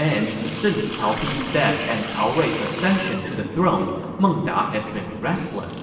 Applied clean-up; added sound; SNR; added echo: none; Water tap, faucet; 9 dB; reverberation time 1.3 s.